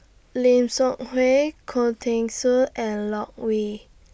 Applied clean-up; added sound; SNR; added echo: none; none; none; none.